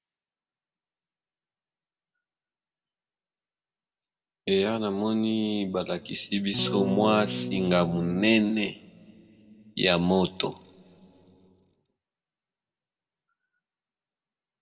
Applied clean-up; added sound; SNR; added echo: none; Electric guitar / Strum; 3 dB; reverberation time 1.7 s.